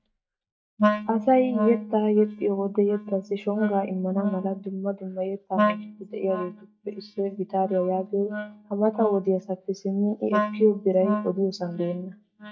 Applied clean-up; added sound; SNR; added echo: neural mask model DeepFilterNet 3.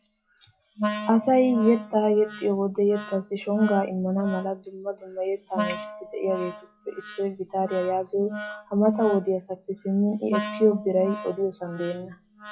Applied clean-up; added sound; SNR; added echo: classical method WPE with log-MMSE.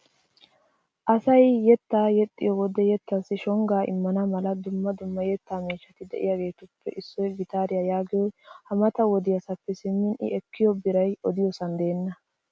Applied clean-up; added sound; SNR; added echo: none; none; none; none.